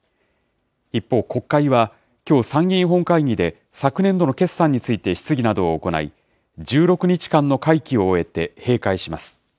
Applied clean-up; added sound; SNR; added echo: none; none; none; none.